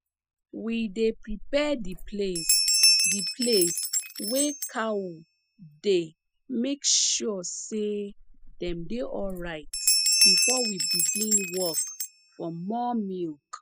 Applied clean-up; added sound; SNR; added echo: classical method spectral subtraction.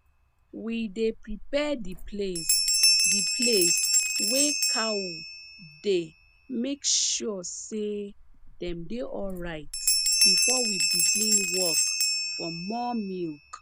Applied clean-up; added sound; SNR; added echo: none; Bell; -4 dB; none.